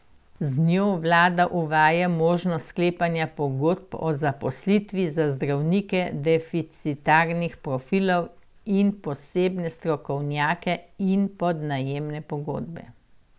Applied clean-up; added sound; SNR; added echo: none; none; none; none.